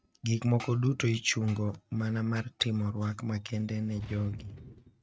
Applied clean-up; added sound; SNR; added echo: neural mask model RNNoise.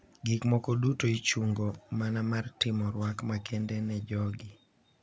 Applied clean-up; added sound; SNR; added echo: none; none; none; none.